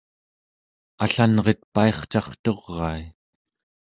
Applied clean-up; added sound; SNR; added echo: none; none; none; none.